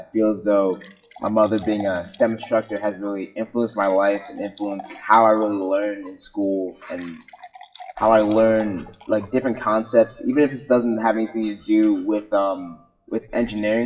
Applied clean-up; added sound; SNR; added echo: classical method WPE with log-MMSE.